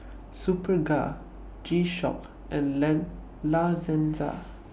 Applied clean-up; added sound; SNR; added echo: none; none; none; none.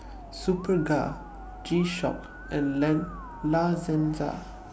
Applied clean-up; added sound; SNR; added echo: none; Musical instrument; 18 dB; none.